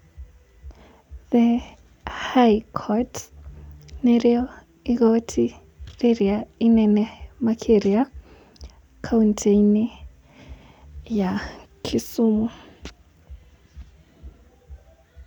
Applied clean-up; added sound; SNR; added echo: none; none; none; none.